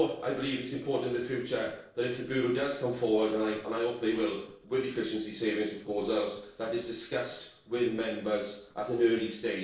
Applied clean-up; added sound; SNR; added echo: neural separator model SepFormer DNS4.